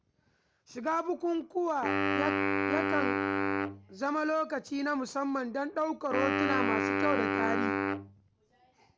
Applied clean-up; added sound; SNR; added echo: none; Wind instrument, woodwind instrument; -2 dB; none.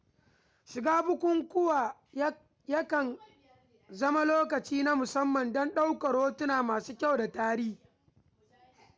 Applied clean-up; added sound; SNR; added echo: none; none; none; none.